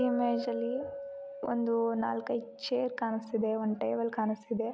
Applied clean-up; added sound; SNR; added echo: none; Chink, clink; 12 dB; none.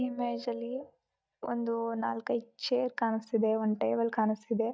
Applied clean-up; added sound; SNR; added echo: neural mask model DeepFilterNet 3.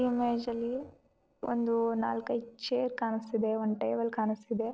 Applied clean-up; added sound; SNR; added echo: neural separator model SepFormer DNS4.